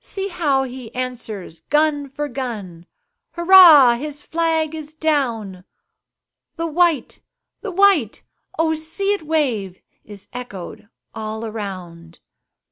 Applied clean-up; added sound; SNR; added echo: none; none; none; none.